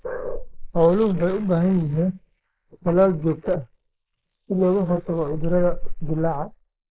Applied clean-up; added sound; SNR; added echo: neural mask model Resemble Enhance denoiser.